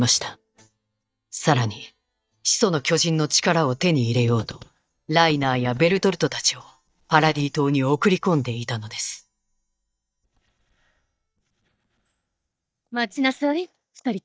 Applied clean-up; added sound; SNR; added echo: neural mask model DeepFilterNet 3.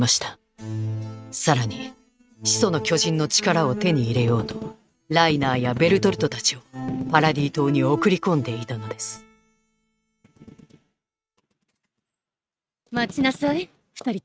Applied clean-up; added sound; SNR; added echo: neural mask model RNNoise.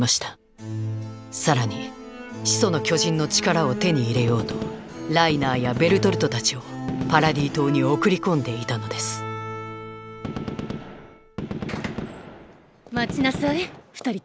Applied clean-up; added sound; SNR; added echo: none; Gunshot, gunfire; 9 dB; none.